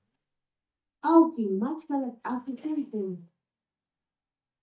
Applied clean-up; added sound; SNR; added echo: neural mask model DeepFilterNet 3.